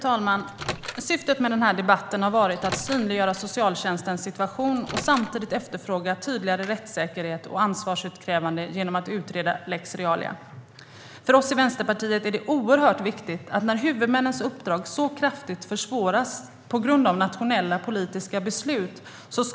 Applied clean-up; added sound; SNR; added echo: none; Microwave oven; 12 dB; none.